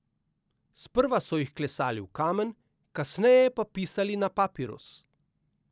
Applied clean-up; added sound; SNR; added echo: none; none; none; none.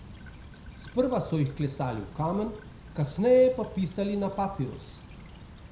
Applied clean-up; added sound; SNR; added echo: none; Stream / Trickle, dribble; 16 dB; reverberation time 0.5 s.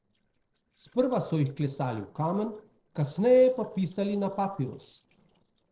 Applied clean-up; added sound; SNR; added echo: neural separator model SepFormer DNS4.